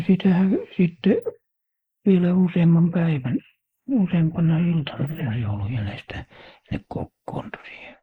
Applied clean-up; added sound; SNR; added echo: neural mask model Resemble Enhance denoiser.